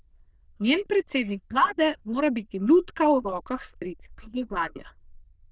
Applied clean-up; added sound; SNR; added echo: neural diffusion model UNIVERSE++.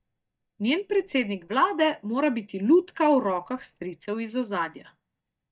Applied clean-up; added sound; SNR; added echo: neural mask model DeepFilterNet 3.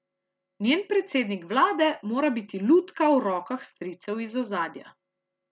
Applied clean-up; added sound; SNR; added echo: none; none; none; none.